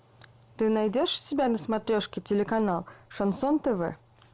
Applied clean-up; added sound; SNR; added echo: none; none; none; none.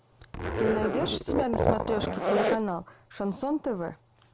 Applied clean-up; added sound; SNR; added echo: none; Zipper (clothing); -3 dB; none.